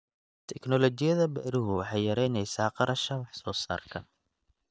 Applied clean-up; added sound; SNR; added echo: neural mask model DeepFilterNet 3.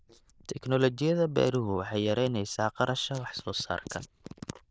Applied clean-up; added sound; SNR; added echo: neural diffusion model UNIVERSE++.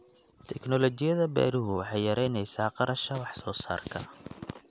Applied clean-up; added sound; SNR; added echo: none; none; none; none.